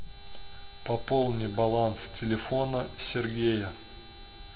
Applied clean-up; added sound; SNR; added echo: none; Camera; 18 dB; reverberation time 1.1 s.